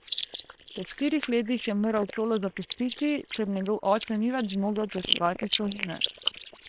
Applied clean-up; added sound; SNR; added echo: neural separator model SepFormer WHAM!.